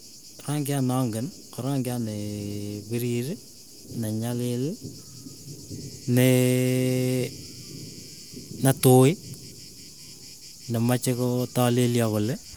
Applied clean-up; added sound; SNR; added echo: none; Thunder; 17 dB; none.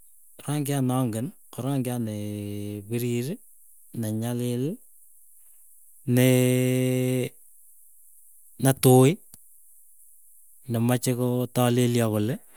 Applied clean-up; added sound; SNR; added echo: none; none; none; none.